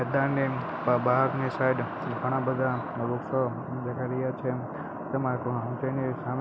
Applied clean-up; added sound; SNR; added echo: none; none; none; none.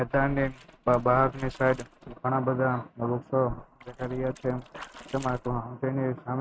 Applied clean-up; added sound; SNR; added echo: neural mask model RNNoise.